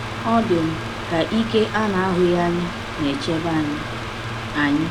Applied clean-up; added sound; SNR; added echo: none; Mechanical fan; 7 dB; none.